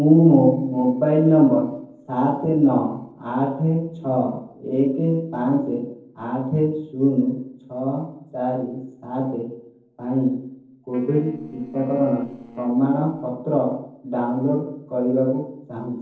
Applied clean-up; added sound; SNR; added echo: neural separator model SepFormer DNS4.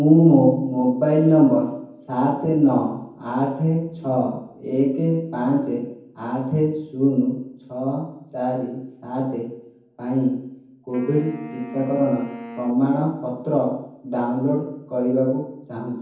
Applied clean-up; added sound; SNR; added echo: none; Wind instrument, woodwind instrument; 17 dB; reverberation time 0.9 s.